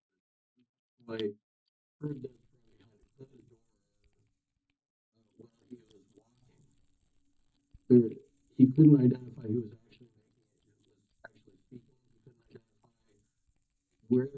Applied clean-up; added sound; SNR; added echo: neural mask model DeepFilterNet 3.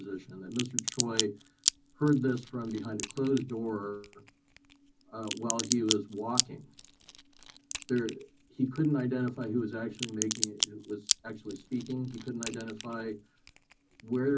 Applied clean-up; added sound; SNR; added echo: none; Crack; 4 dB; reverberation time 0.4 s.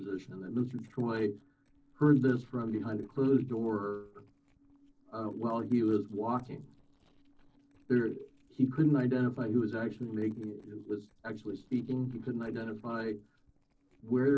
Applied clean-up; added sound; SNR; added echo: neural separator model SepFormer DNS4.